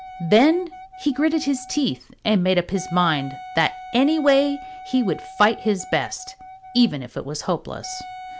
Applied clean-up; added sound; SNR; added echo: none; Wind instrument, woodwind instrument; 17 dB; none.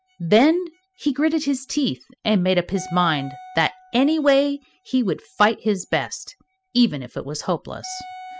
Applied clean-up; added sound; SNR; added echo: classical method spectral subtraction.